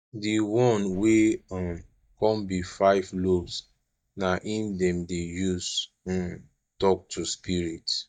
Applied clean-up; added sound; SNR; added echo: neural mask model DeepFilterNet 3.